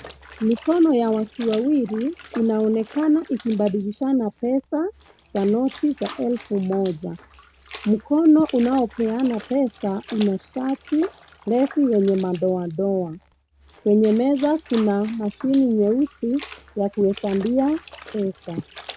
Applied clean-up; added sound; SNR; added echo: none; Trickle, dribble / Splash, splatter; 20 dB; none.